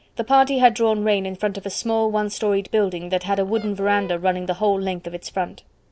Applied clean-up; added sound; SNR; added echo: none; Fowl; 20 dB; none.